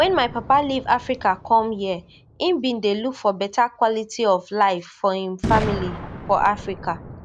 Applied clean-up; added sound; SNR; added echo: none; Boom; 12 dB; none.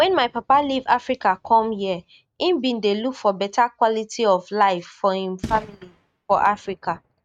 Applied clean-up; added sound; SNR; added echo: neural mask model RNNoise.